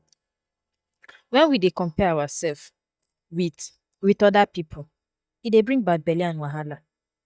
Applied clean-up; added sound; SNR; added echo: neural mask model DeepFilterNet 3.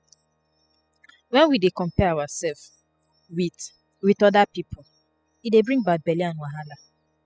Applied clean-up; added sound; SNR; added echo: classical method spectral subtraction.